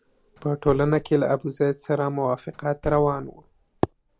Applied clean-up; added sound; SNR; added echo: none; Slam; 18 dB; none.